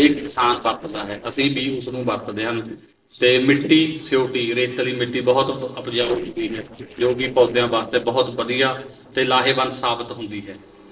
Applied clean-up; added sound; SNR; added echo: neural separator model SepFormer DNS4.